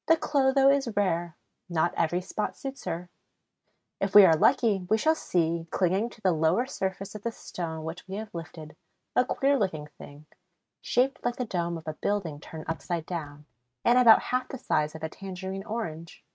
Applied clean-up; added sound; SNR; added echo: neural mask model RNNoise.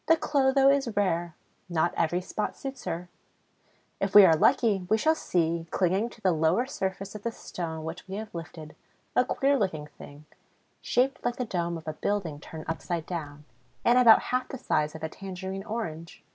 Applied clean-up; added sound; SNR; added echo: none; Raindrop / Drip; 17 dB; none.